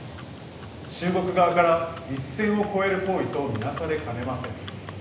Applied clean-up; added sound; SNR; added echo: none; Livestock, farm animals, working animals; 12 dB; reverberation time 0.8 s.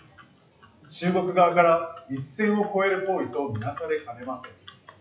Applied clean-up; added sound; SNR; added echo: classical method WPE with log-MMSE.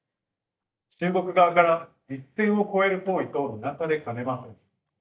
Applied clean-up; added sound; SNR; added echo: neural mask model DeepFilterNet 3.